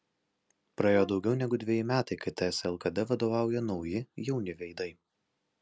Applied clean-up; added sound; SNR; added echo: none; Brass instrument; 16 dB; none.